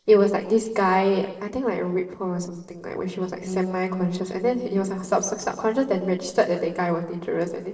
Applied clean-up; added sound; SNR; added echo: neural separator model SepFormer DNS4.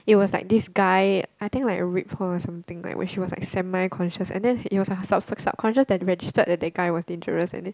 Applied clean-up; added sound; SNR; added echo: none; none; none; none.